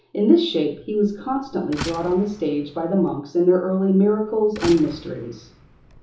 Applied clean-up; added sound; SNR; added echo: none; Slam; 16 dB; reverberation time 1.2 s.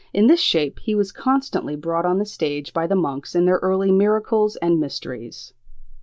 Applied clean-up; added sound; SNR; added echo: none; none; none; none.